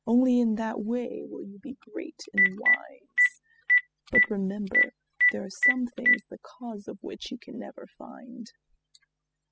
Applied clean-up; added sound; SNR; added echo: classical method spectral subtraction.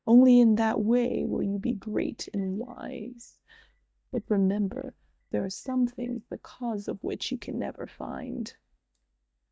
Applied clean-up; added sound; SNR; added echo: neural mask model DeepFilterNet 3.